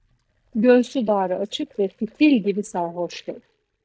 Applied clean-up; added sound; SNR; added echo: neural mask model DeepFilterNet 3.